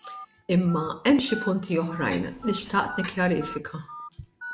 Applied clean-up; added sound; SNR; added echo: none; Telephone + Clock; 13 dB; none.